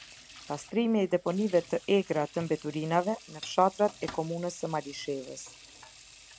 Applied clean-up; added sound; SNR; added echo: none; Sink (filling or washing) / Water tap, faucet; 19 dB; none.